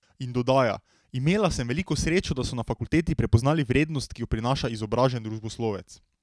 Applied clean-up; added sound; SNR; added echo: none; none; none; none.